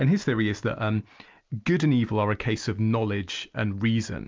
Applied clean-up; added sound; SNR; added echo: neural mask model Resemble Enhance denoiser.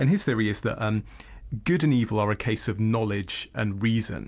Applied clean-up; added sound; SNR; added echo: none; none; none; none.